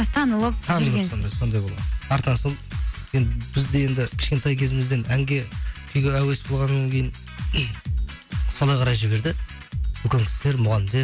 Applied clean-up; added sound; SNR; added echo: none; none; none; none.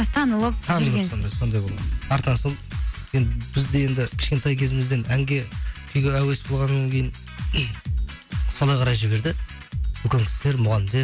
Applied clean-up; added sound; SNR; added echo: none; Boom; 17 dB; none.